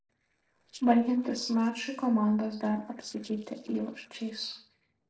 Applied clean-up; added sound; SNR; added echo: neural separator model SepFormer DNS4.